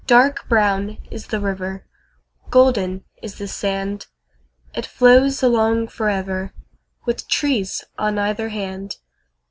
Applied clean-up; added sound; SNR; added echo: none; none; none; none.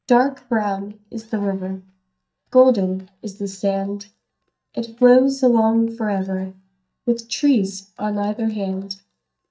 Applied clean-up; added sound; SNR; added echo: neural mask model DeepFilterNet 3.